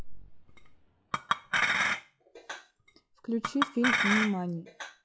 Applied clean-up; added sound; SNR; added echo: classical method log-MMSE.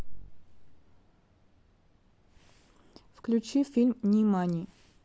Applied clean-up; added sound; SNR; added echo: none; none; none; none.